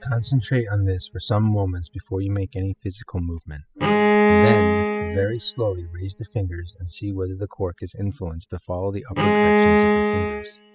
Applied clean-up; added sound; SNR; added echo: classical method spectral subtraction.